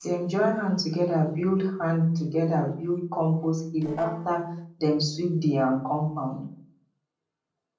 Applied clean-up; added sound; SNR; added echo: neural separator model SepFormer DNS4.